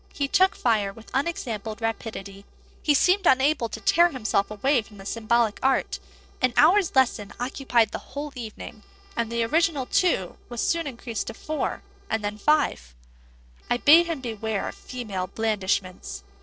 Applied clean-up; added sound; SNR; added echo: neural separator model SepFormer DNS4.